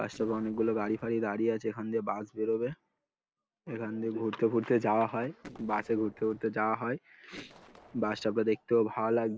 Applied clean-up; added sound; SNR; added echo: neural separator model SepFormer DNS4.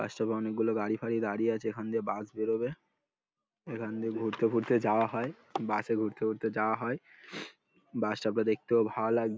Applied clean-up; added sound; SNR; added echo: none; none; none; none.